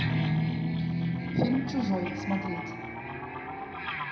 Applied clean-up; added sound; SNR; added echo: none; Guitar; -3 dB; reverberation time 0.8 s.